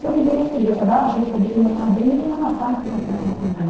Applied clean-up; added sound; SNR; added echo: neural separator model SepFormer DNS4.